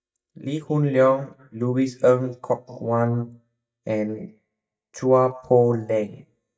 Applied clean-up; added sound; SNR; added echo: neural mask model DeepFilterNet 3.